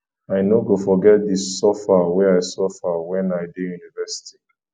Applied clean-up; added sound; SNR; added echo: none; none; none; none.